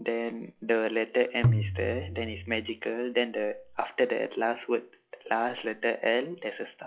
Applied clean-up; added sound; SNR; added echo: classical method log-MMSE.